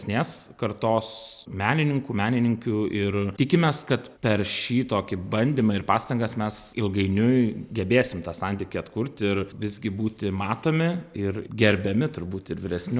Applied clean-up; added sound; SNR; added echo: none; none; none; none.